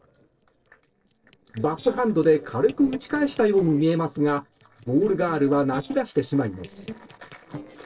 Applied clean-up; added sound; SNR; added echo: neural separator model SepFormer DNS4.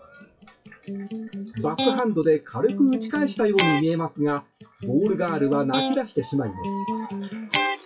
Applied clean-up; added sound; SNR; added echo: classical method WPE with log-MMSE.